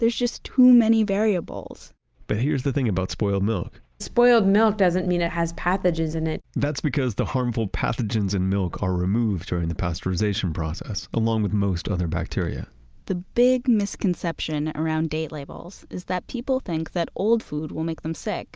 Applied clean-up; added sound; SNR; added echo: none; none; none; none.